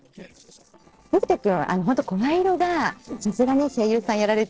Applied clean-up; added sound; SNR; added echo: neural separator model SepFormer DNS4.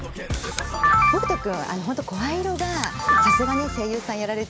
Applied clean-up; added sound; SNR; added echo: none; Camera; -2 dB; none.